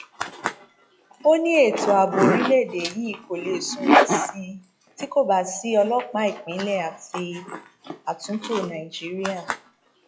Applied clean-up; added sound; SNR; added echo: classical method log-MMSE.